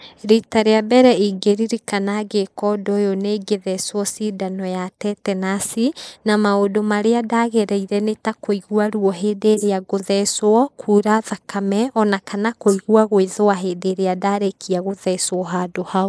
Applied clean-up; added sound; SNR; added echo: neural mask model Resemble Enhance denoiser.